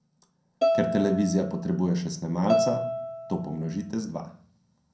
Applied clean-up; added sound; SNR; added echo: none; Bowed string instrument; 1 dB; reverberation time 0.6 s.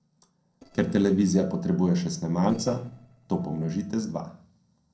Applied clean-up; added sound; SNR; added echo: neural separator model SepFormer DNS4.